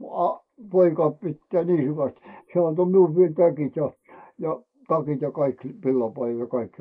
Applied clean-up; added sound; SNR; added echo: neural mask model Resemble Enhance denoiser.